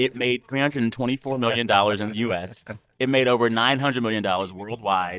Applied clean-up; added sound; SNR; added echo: neural mask model DeepFilterNet 3.